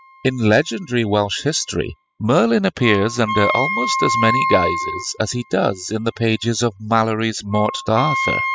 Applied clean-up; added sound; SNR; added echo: classical method spectral subtraction.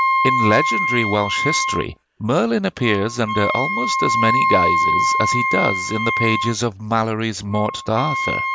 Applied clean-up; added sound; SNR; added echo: none; Wind instrument, woodwind instrument; -1 dB; none.